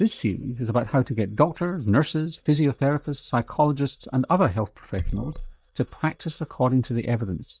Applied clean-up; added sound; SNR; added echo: neural mask model DeepFilterNet 3.